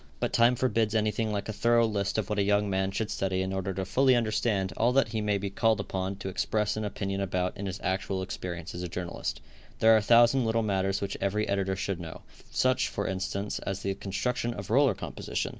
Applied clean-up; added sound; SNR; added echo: none; none; none; none.